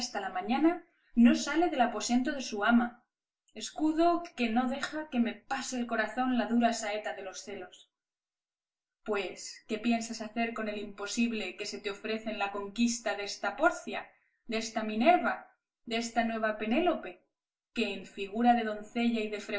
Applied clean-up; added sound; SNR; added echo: none; none; none; reverberation time 0.2 s.